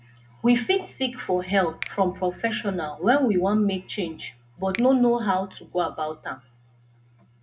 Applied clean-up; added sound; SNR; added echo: none; Finger snapping; 20 dB; reverberation time 0.2 s.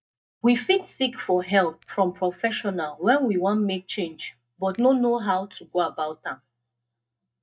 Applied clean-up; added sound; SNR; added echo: neural mask model DeepFilterNet 3.